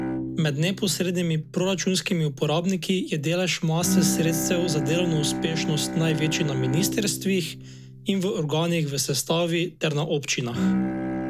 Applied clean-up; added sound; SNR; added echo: none; Bowed string instrument; 5 dB; none.